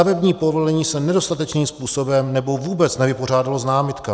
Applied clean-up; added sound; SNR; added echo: none; none; none; none.